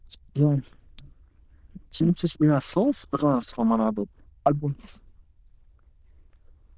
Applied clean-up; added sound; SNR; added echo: neural diffusion model UNIVERSE++.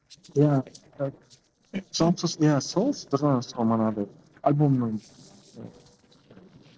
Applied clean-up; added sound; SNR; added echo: neural separator model SepFormer DNS4.